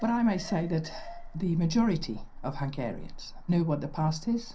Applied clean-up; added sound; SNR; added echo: none; Alarm; 11 dB; reverberation time 0.3 s.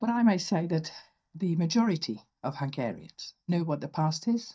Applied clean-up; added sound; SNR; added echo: neural mask model DeepFilterNet 3.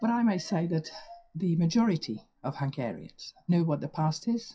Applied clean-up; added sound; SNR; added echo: classical method WPE with log-MMSE.